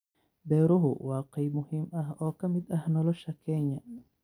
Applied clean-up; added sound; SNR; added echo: none; none; none; none.